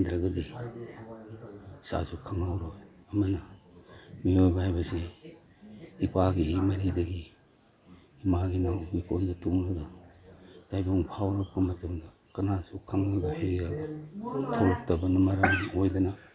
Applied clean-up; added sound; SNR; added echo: none; none; none; none.